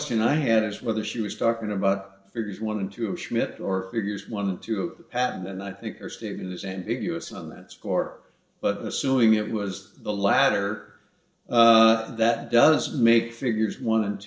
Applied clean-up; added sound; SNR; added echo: neural separator model SepFormer DNS4.